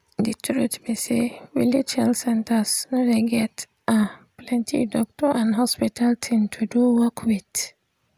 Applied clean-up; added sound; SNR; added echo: none; none; none; none.